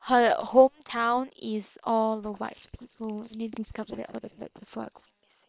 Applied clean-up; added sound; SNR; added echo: neural separator model SepFormer WHAM!.